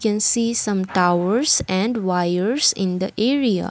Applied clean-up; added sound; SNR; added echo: none; none; none; none.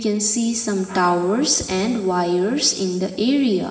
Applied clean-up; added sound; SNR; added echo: none; none; none; reverberation time 2.6 s.